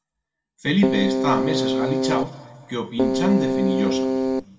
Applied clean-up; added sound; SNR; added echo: none; Keyboard (musical); -4 dB; reverberation time 1.6 s.